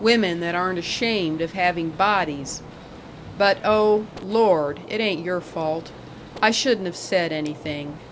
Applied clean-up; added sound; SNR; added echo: none; Gunshot, gunfire; 17 dB; none.